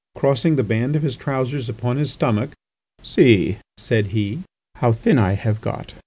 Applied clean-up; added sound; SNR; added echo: none; none; none; none.